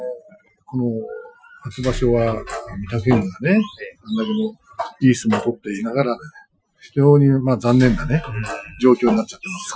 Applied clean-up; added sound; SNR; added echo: classical method Wiener filter.